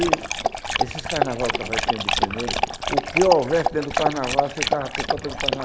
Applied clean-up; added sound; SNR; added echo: none; Dog; -1 dB; none.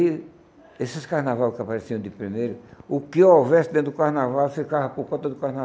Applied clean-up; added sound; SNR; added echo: none; none; none; none.